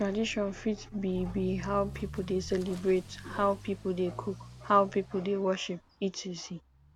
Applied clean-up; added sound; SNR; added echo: none; Accelerating, revving, vroom / Motor vehicle (road); 15 dB; none.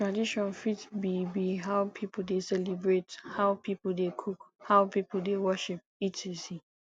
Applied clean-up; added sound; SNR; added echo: none; none; none; none.